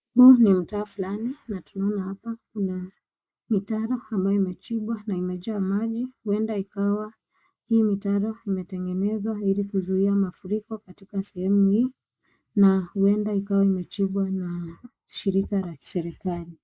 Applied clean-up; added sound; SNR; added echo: neural mask model Resemble Enhance denoiser.